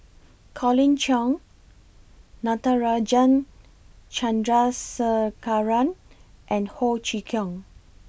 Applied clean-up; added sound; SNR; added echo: none; none; none; none.